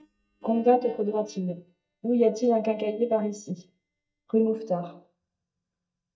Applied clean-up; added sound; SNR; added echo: neural mask model DeepFilterNet 3.